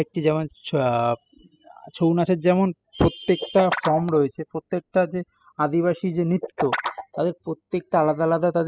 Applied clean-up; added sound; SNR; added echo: classical method spectral subtraction.